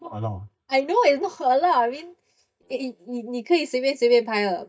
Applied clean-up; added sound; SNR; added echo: neural mask model DeepFilterNet 3.